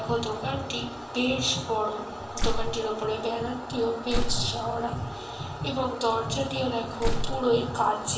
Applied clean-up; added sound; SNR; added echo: none; Slam; 2 dB; reverberation time 0.7 s.